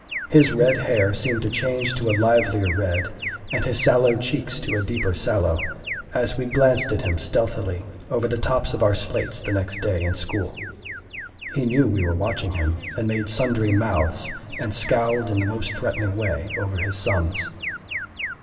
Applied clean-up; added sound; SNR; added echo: none; Alarm; 11 dB; reverberation time 2.7 s.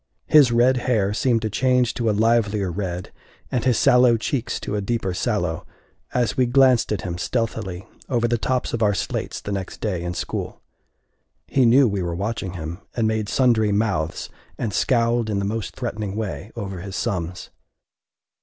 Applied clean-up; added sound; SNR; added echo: none; none; none; none.